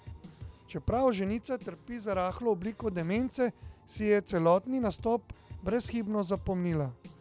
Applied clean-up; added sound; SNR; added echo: none; Drum kit; 17 dB; none.